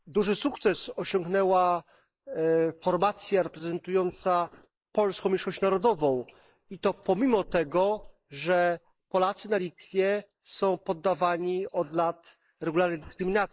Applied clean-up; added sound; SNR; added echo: neural mask model Resemble Enhance denoiser.